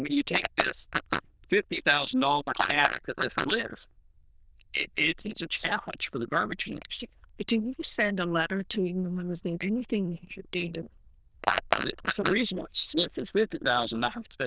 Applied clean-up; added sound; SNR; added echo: neural diffusion model UNIVERSE++.